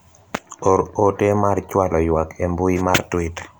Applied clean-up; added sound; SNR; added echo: none; none; none; none.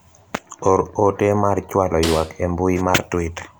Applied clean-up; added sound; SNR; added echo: none; Snare drum; 13 dB; none.